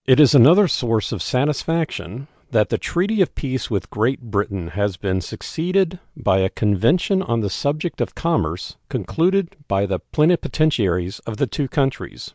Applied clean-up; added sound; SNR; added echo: none; none; none; none.